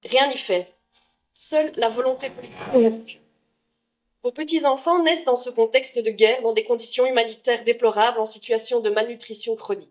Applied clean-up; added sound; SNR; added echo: neural mask model DeepFilterNet 3.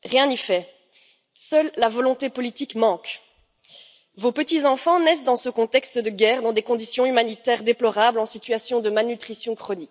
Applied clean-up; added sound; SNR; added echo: none; none; none; none.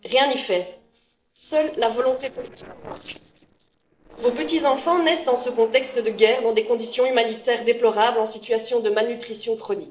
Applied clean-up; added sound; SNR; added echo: neural separator model SepFormer DNS4.